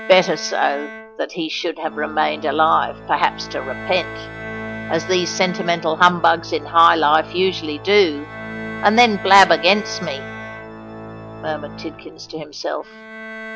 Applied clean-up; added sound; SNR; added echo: none; Organ + Bowed string instrument; 13 dB; none.